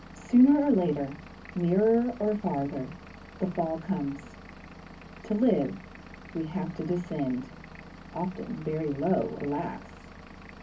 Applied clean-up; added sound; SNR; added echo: none; Engine / Vehicle; 17 dB; reverberation time 0.3 s.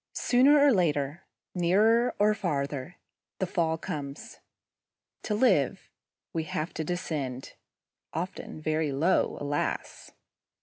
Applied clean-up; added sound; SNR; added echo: none; none; none; none.